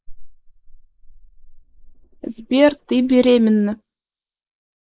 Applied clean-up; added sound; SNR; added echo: neural mask model Resemble Enhance denoiser.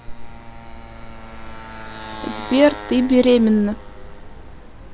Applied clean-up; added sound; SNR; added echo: none; Motorcycle; 15 dB; none.